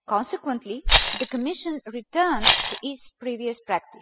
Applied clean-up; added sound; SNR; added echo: classical method spectral subtraction.